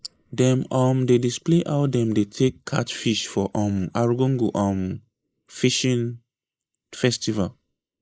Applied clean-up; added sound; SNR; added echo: neural mask model Resemble Enhance denoiser.